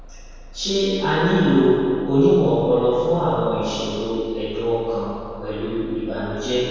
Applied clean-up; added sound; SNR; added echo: none; Bus; 18 dB; reverberation time 2.2 s.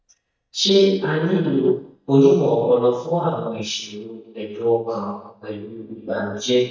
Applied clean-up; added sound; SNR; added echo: neural mask model DeepFilterNet 3.